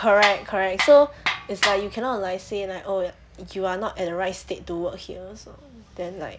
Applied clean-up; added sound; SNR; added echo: none; Tools; 3 dB; none.